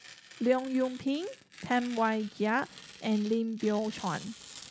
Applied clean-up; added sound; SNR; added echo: none; Tearing; 19 dB; none.